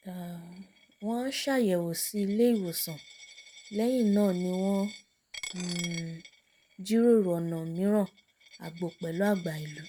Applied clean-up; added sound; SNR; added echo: none; Coin (dropping); 19 dB; none.